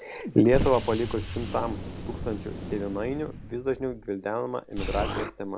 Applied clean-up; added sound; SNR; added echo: none; Explosion; 6 dB; none.